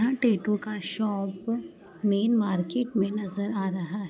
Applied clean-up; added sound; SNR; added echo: none; none; none; none.